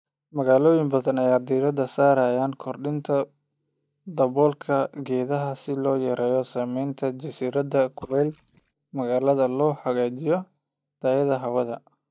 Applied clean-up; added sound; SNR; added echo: neural mask model DeepFilterNet 3.